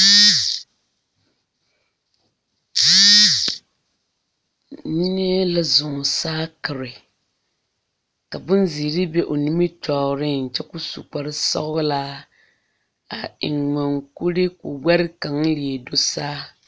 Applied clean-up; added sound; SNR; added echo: none; none; none; none.